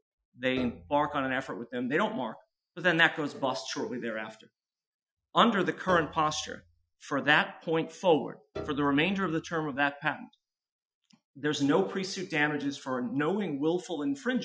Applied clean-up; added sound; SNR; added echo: classical method Wiener filter.